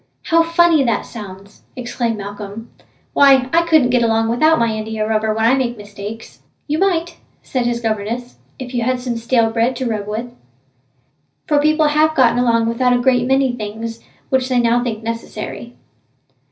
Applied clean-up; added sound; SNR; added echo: none; none; none; reverberation time 0.4 s.